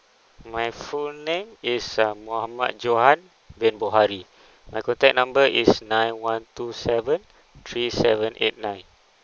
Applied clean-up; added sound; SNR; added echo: none; none; none; none.